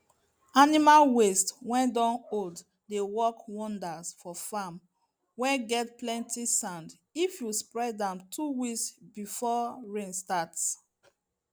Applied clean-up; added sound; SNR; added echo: none; none; none; none.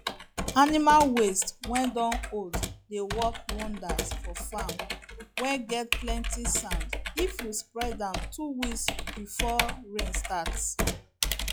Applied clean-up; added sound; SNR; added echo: classical method log-MMSE.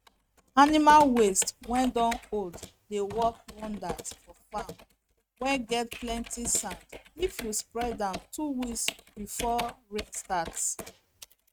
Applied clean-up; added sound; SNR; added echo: neural mask model RNNoise.